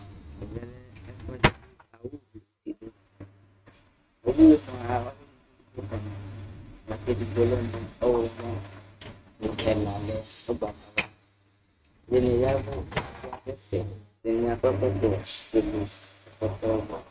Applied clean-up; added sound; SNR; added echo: neural mask model RNNoise.